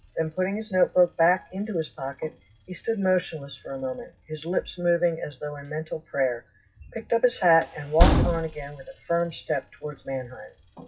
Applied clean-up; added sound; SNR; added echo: classical method WPE with log-MMSE.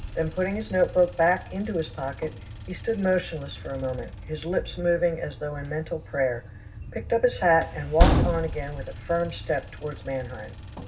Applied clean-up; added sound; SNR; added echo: none; Train; 4 dB; reverberation time 0.4 s.